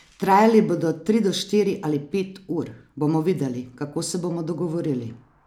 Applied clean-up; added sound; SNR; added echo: none; none; none; none.